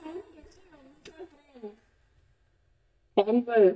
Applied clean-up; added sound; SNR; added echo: neural mask model DeepFilterNet 3.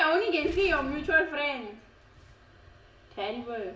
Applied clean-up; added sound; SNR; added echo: none; Boom; 17 dB; reverberation time 0.8 s.